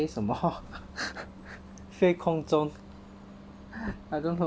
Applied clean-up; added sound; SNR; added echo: none; Bus; 17 dB; none.